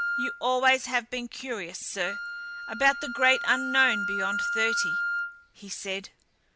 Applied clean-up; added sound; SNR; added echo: none; Wind instrument, woodwind instrument; 4 dB; none.